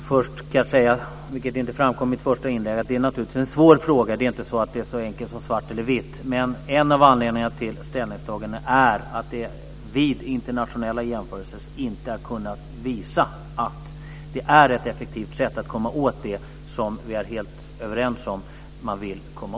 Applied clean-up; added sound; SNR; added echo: none; none; none; none.